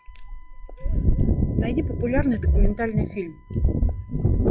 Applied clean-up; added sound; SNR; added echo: classical method log-MMSE.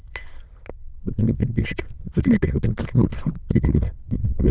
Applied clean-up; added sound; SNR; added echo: neural diffusion model UNIVERSE++.